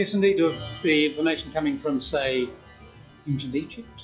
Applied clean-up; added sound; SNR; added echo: classical method log-MMSE.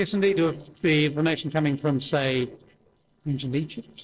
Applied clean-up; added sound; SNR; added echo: neural separator model SepFormer DNS4.